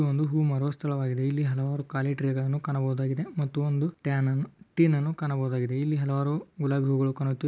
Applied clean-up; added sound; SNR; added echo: none; none; none; none.